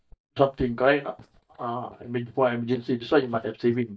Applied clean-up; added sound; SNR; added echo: neural mask model DeepFilterNet 3.